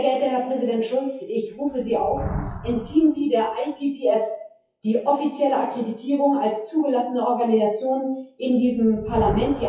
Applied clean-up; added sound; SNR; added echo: classical method WPE with log-MMSE.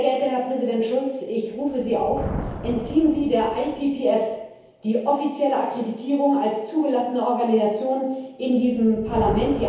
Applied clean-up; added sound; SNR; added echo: none; Thunder; 14 dB; reverberation time 1.0 s.